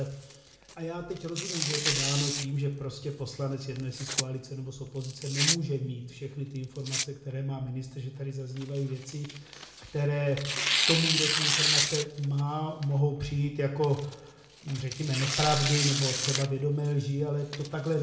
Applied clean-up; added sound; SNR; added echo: none; Tearing; 3 dB; reverberation time 0.7 s.